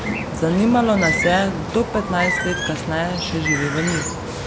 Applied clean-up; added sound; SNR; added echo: none; Bird; 3 dB; none.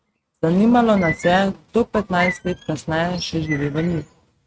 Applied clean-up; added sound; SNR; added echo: neural mask model RNNoise.